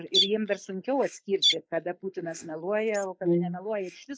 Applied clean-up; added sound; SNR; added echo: neural mask model Resemble Enhance denoiser.